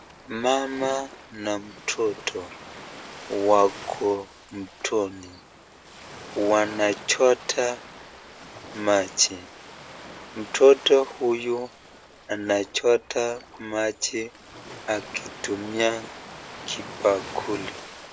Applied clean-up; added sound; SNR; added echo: none; Ocean; 16 dB; none.